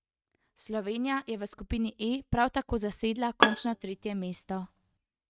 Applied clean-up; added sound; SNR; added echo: neural mask model RNNoise.